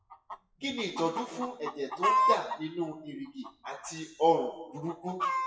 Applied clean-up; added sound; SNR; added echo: classical method WPE with log-MMSE.